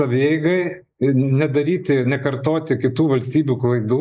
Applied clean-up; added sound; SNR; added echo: neural mask model Resemble Enhance denoiser.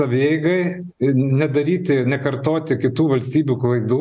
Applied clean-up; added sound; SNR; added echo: none; none; none; none.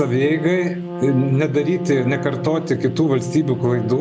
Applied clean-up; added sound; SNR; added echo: none; Trumpet; 10 dB; none.